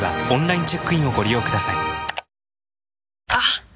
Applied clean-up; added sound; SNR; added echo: none; none; none; none.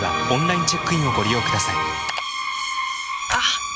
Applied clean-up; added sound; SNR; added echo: none; Screech; 2 dB; none.